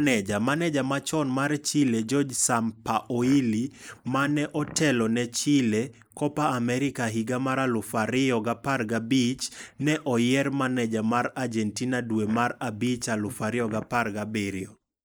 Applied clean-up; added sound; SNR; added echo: neural mask model Resemble Enhance denoiser.